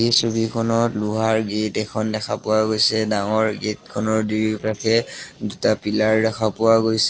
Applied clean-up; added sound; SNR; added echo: neural separator model SepFormer DNS4.